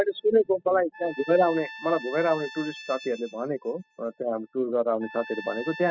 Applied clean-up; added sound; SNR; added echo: classical method spectral subtraction.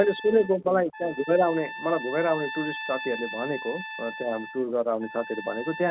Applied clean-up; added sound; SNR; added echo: none; Trumpet; 11 dB; none.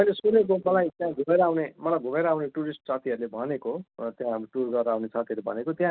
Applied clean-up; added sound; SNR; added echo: none; none; none; none.